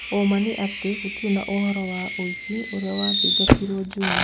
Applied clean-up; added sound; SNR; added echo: none; Fireworks; 0 dB; none.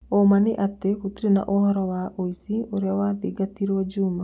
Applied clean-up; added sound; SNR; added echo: none; none; none; none.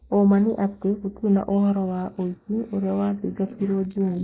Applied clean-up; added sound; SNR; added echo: neural mask model Resemble Enhance denoiser.